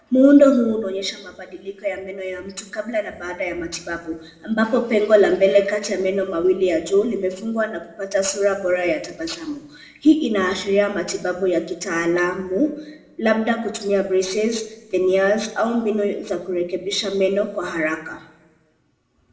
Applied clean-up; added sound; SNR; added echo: none; none; none; reverberation time 0.8 s.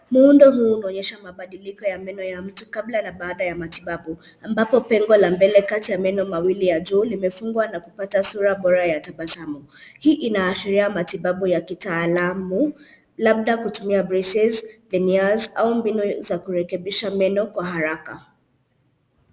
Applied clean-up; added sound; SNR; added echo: none; none; none; none.